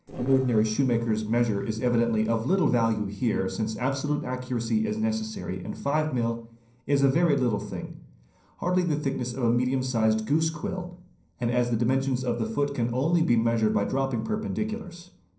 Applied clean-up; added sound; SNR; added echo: neural separator model SepFormer DNS4.